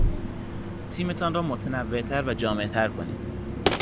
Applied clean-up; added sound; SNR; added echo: none; Slam; -1 dB; none.